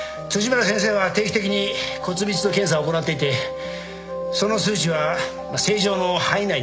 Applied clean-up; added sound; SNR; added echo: none; none; none; none.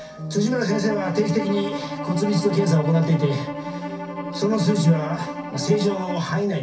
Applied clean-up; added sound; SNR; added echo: none; Bowed string instrument; 9 dB; reverberation time 0.3 s.